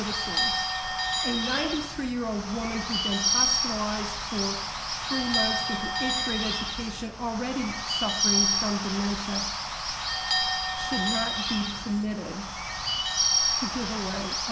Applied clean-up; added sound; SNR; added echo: none; Bird / Bell; -3 dB; none.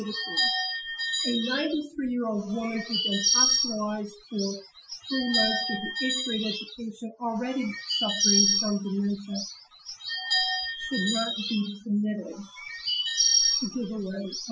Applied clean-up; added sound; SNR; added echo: classical method Wiener filter.